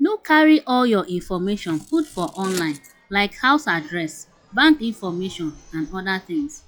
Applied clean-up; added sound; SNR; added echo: classical method log-MMSE.